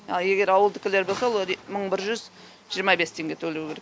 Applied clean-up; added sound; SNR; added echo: none; none; none; none.